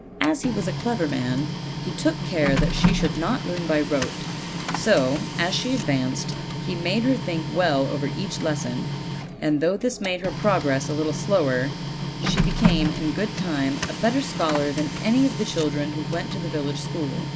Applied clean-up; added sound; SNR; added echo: none; Printer; 3 dB; none.